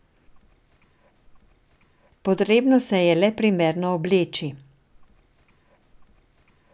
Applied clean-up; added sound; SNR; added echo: none; none; none; none.